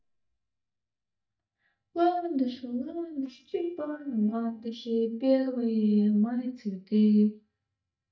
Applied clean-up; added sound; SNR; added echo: neural mask model DeepFilterNet 3.